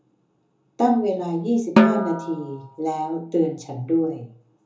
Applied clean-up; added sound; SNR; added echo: none; Snare drum; -1 dB; reverberation time 0.6 s.